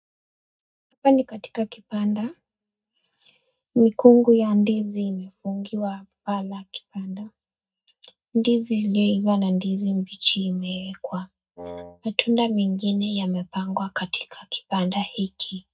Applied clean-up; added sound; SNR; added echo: neural mask model DeepFilterNet 3.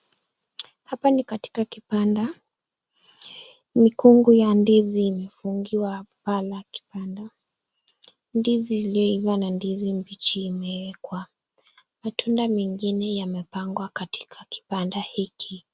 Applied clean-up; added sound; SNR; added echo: none; none; none; none.